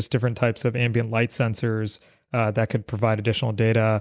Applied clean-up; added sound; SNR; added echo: none; none; none; none.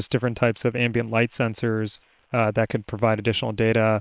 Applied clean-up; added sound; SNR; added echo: neural separator model SepFormer WHAM!.